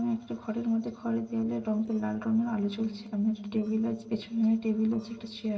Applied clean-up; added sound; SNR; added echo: neural separator model SepFormer DNS4.